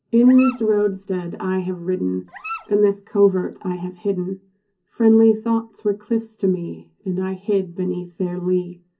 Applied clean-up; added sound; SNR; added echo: none; Dog; 15 dB; reverberation time 0.4 s.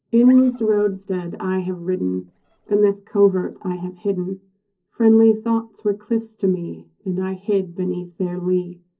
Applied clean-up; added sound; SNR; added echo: neural separator model SepFormer DNS4.